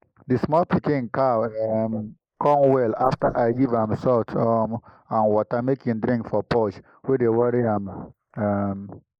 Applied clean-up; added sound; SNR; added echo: neural mask model Resemble Enhance denoiser.